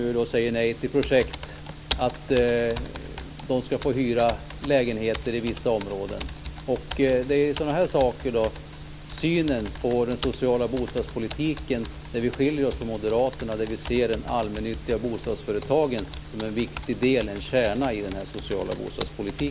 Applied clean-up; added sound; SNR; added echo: none; Computer keyboard; 14 dB; none.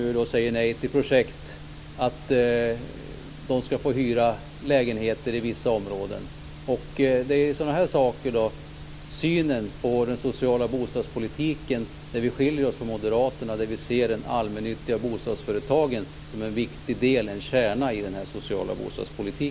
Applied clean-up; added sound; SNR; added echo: none; none; none; none.